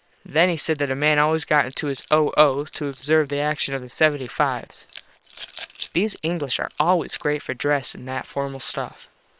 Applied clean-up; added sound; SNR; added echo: neural separator model SepFormer WHAM!.